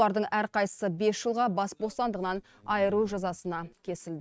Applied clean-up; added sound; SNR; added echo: neural mask model RNNoise.